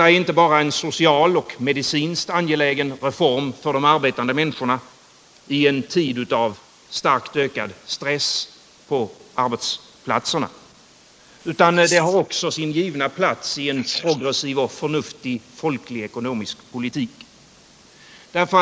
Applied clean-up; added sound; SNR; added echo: neural mask model Resemble Enhance denoiser.